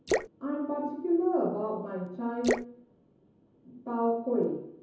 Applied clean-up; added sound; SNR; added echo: none; Drip / Splash, splatter; 6 dB; reverberation time 0.7 s.